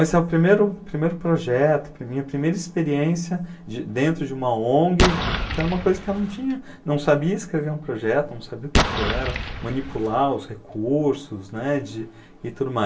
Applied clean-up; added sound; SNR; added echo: none; Explosion; 1 dB; reverberation time 0.2 s.